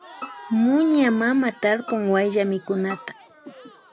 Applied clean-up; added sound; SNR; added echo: none; Bowed string instrument + Crowd; 18 dB; none.